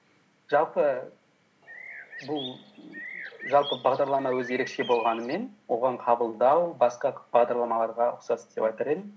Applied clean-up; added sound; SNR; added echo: none; Bird; 14 dB; none.